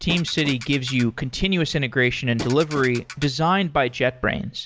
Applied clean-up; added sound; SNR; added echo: none; Ratchet, pawl + Train; 15 dB; none.